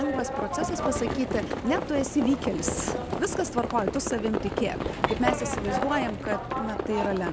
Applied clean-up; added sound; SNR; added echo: none; Livestock, farm animals, working animals; 1 dB; none.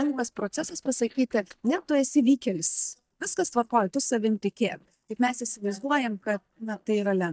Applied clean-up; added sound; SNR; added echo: neural mask model DeepFilterNet 3.